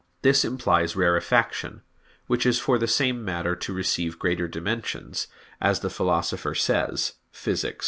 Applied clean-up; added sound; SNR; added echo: none; none; none; none.